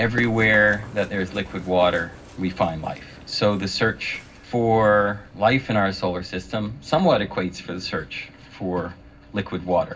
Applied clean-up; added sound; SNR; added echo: none; Run; 20 dB; reverberation time 0.4 s.